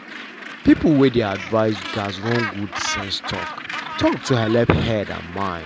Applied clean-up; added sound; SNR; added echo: none; Gull, seagull; 10 dB; none.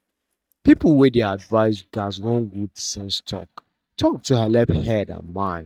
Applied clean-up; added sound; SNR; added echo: neural mask model DeepFilterNet 3.